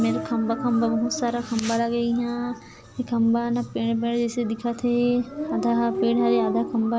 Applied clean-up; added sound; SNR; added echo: none; Dog; 9 dB; none.